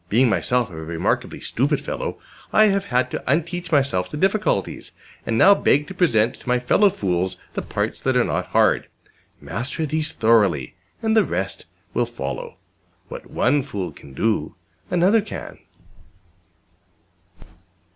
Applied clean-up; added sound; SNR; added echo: none; none; none; none.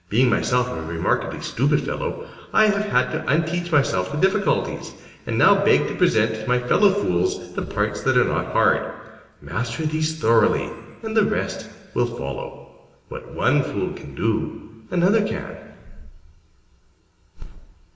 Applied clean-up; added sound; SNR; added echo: none; none; none; reverberation time 1.4 s.